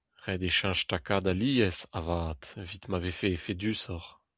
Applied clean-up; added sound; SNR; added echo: none; none; none; none.